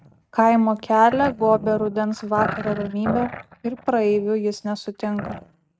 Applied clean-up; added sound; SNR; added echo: neural mask model RNNoise.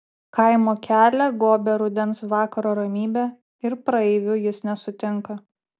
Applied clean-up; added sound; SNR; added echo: none; none; none; none.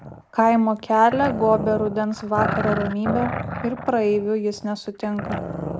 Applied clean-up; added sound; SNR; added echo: none; Growling; 8 dB; none.